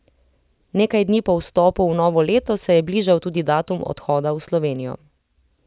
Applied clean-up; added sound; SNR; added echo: none; none; none; none.